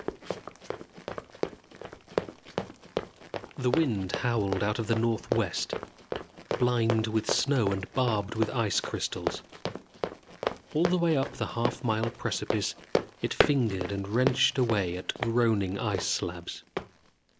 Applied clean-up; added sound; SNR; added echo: none; Run; 5 dB; none.